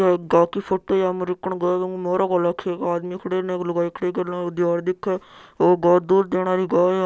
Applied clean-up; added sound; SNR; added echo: none; none; none; none.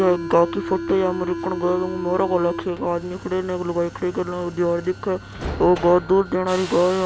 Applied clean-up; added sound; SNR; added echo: none; Subway, metro, underground; 11 dB; none.